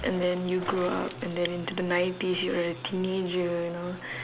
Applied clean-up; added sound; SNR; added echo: none; Water / Splash, splatter; 20 dB; none.